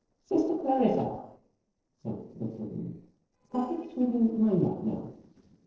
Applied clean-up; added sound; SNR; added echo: neural separator model SepFormer DNS4.